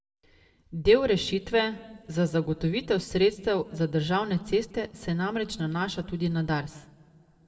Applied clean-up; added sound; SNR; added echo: none; none; none; reverberation time 1.0 s.